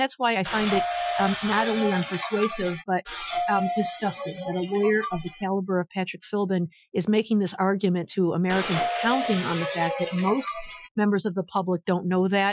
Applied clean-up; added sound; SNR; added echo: classical method Wiener filter.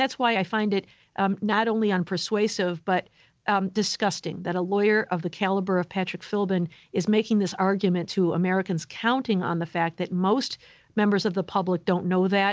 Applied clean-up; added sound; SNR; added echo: none; none; none; none.